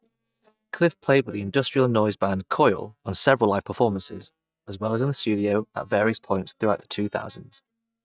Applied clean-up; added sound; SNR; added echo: neural mask model DeepFilterNet 3.